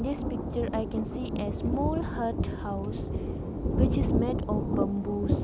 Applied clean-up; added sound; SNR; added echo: none; Thunder; -4 dB; none.